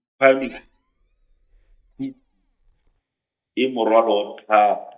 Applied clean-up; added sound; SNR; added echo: neural mask model DeepFilterNet 3.